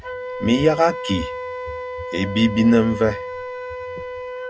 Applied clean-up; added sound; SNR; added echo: none; Wind instrument, woodwind instrument; 8 dB; none.